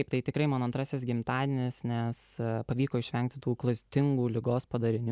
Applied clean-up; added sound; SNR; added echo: none; none; none; none.